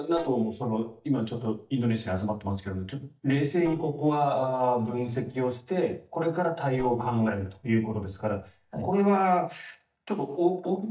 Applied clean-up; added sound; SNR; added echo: neural mask model DeepFilterNet 3.